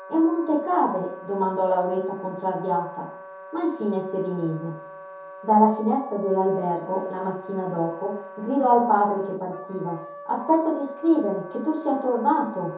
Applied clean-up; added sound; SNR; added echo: none; Wind instrument, woodwind instrument; 16 dB; reverberation time 0.6 s.